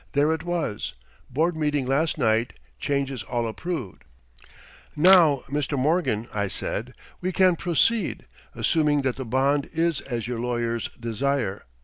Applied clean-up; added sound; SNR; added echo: none; Camera; 10 dB; none.